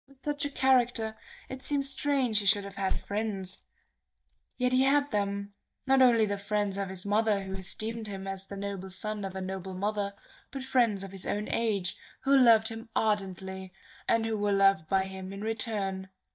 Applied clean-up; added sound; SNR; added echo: neural mask model DeepFilterNet 3.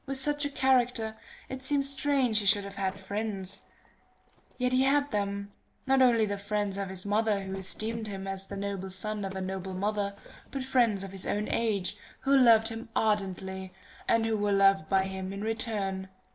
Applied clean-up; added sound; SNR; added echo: neural separator model SepFormer DNS4.